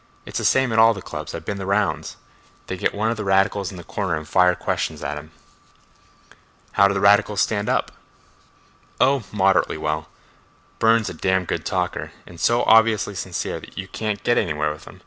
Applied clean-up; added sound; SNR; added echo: none; none; none; none.